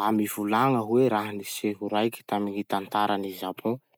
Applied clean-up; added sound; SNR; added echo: none; none; none; none.